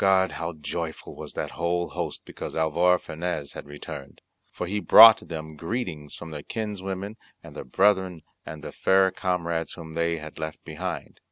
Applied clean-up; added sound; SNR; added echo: none; none; none; none.